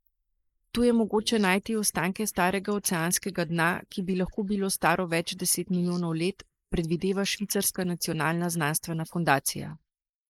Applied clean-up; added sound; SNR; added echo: neural mask model Resemble Enhance denoiser.